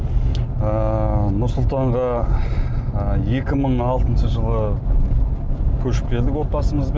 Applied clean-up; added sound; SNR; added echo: none; none; none; none.